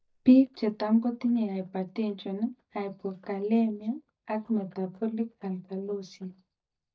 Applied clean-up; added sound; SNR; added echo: neural mask model DeepFilterNet 3.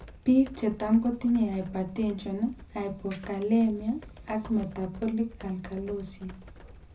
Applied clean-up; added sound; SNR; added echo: none; Computer keyboard; 19 dB; reverberation time 0.4 s.